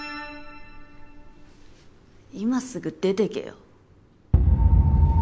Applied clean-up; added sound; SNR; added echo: none; none; none; none.